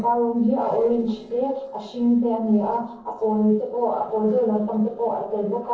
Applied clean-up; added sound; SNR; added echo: neural separator model SepFormer DNS4.